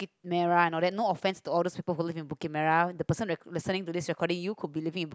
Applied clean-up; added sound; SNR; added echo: none; none; none; none.